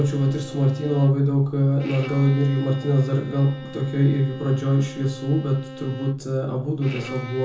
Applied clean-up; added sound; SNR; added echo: none; Bowed string instrument; 16 dB; reverberation time 0.6 s.